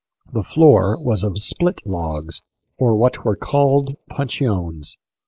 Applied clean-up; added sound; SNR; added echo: neural mask model Resemble Enhance denoiser.